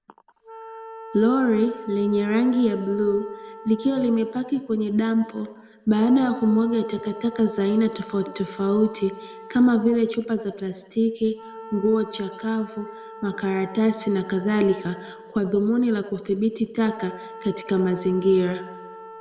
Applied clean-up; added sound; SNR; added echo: none; Wind instrument, woodwind instrument; 18 dB; reverberation time 1.1 s.